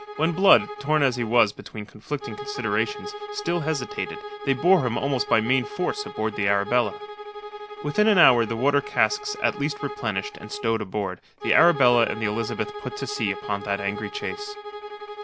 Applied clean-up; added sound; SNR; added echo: none; Bowed string instrument; 11 dB; none.